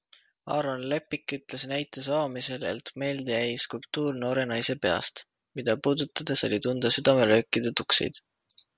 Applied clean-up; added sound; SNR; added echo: none; none; none; none.